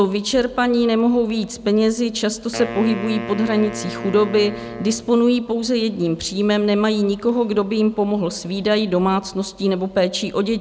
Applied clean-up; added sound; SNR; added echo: none; Wind instrument, woodwind instrument; 12 dB; none.